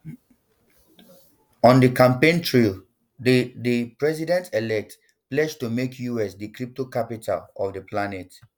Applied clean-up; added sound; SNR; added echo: none; none; none; none.